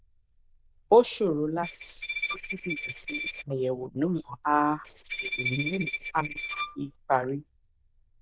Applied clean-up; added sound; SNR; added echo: neural diffusion model UNIVERSE++.